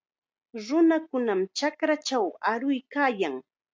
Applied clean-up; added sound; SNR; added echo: none; none; none; none.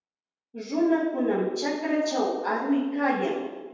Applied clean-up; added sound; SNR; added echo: none; none; none; reverberation time 1.1 s.